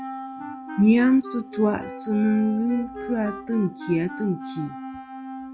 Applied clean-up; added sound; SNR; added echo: none; Wind instrument, woodwind instrument + Wind instrument, woodwind instrument; 12 dB; none.